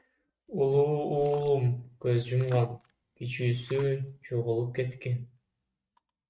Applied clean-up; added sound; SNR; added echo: neural mask model RNNoise.